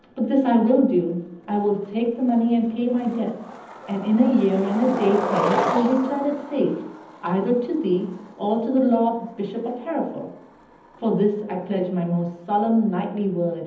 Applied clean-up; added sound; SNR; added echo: none; Skateboard; 11 dB; reverberation time 0.8 s.